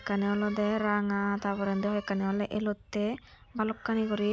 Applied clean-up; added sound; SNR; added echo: none; none; none; none.